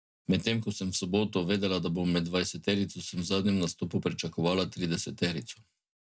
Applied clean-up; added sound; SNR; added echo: none; none; none; none.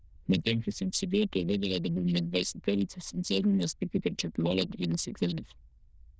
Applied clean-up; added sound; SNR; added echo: neural diffusion model UNIVERSE++.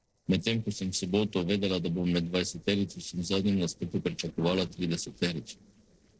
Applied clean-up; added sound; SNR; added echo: neural separator model SepFormer DNS4.